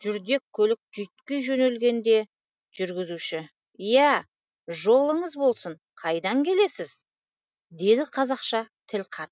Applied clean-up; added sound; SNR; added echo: none; none; none; none.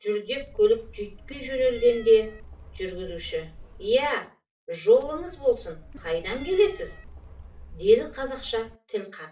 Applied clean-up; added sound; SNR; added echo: none; Cat; 17 dB; reverberation time 0.3 s.